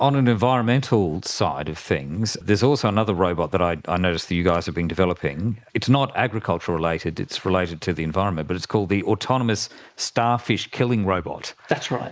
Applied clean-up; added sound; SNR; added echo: neural mask model Resemble Enhance denoiser.